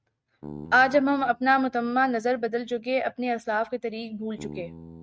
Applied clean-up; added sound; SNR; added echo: neural mask model RNNoise.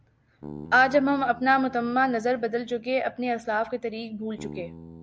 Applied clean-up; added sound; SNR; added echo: none; Bass guitar; 19 dB; none.